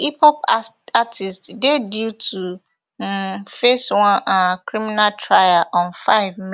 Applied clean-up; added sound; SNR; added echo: none; none; none; none.